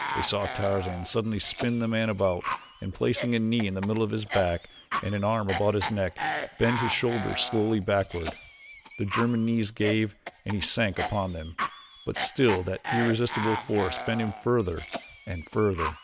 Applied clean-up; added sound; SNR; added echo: none; Cough; 8 dB; none.